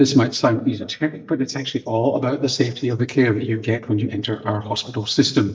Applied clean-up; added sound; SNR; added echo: neural mask model DeepFilterNet 3.